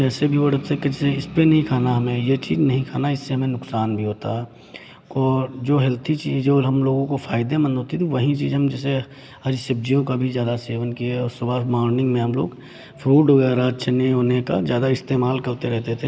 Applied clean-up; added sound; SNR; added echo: none; none; none; none.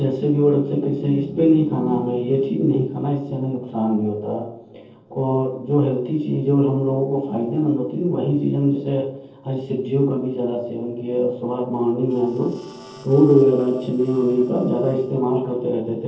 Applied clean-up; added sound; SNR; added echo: neural separator model SepFormer DNS4.